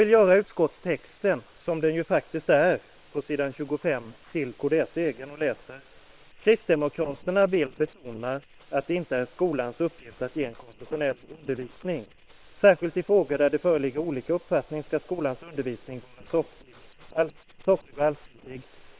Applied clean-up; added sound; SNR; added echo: neural separator model SepFormer WHAM!.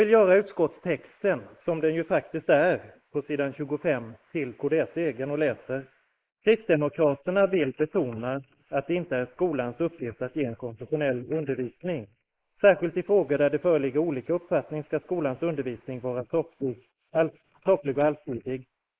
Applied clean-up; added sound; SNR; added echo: neural mask model Resemble Enhance denoiser.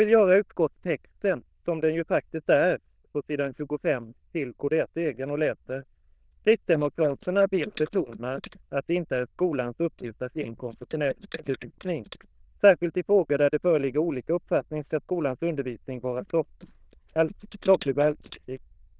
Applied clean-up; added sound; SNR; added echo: neural diffusion model UNIVERSE++.